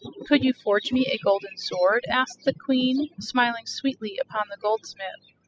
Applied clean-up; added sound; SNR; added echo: classical method spectral subtraction.